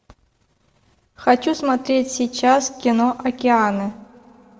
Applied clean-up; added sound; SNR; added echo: none; none; none; reverberation time 1.5 s.